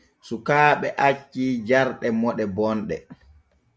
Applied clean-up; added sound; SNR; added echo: none; none; none; none.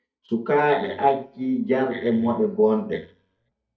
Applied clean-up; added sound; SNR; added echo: neural mask model DeepFilterNet 3.